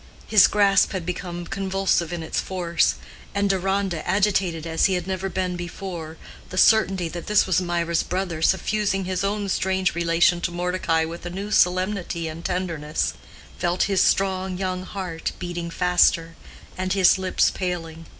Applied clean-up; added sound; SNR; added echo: none; none; none; none.